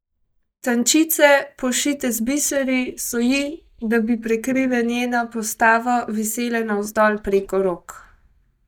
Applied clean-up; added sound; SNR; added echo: neural mask model DeepFilterNet 3.